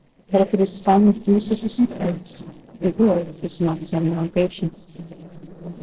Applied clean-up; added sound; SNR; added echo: neural separator model SepFormer DNS4.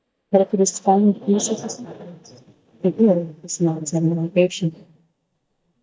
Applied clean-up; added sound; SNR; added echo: neural mask model DeepFilterNet 3.